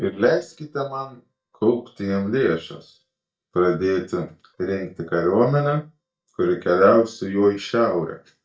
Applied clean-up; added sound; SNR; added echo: neural mask model DeepFilterNet 3.